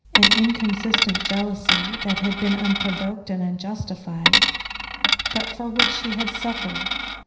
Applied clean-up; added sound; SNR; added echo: none; Coin (dropping); -3 dB; reverberation time 0.9 s.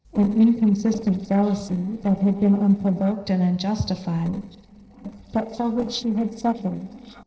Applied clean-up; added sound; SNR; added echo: neural separator model SepFormer DNS4.